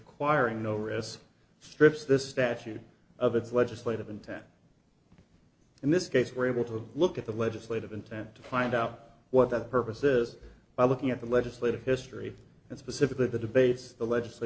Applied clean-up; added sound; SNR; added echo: none; none; none; none.